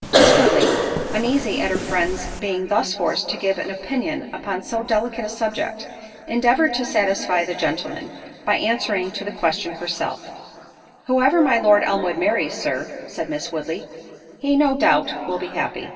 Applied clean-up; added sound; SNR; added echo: none; Cough; -3 dB; reverberation time 3.0 s.